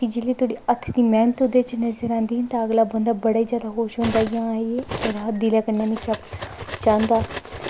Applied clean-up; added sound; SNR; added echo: none; Cutlery, silverware; 13 dB; none.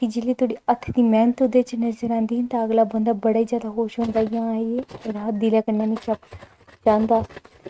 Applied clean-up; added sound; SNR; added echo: neural mask model RNNoise.